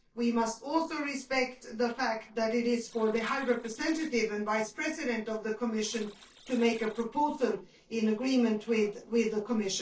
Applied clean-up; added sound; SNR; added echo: neural separator model SepFormer DNS4.